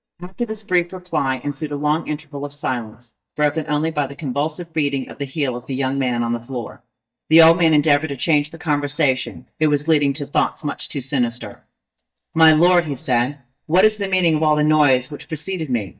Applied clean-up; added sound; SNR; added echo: neural mask model DeepFilterNet 3.